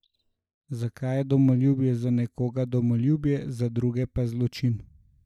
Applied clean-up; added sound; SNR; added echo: neural mask model DeepFilterNet 3.